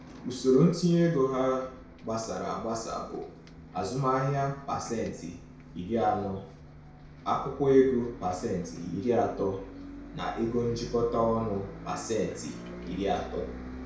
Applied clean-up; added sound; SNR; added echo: none; Bus; 15 dB; reverberation time 0.6 s.